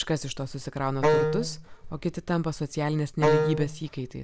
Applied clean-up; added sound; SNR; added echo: none; Wind instrument, woodwind instrument; -4 dB; none.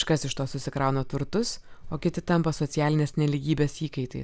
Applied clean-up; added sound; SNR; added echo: none; none; none; none.